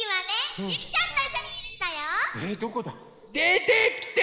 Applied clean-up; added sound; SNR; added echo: neural mask model Resemble Enhance denoiser.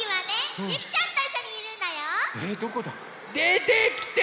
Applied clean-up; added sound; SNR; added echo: none; none; none; none.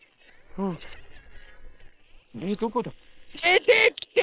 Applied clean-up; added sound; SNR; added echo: neural separator model SepFormer WHAM!.